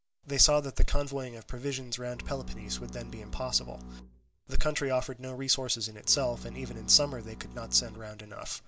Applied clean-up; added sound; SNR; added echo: none; Bowed string instrument; 15 dB; none.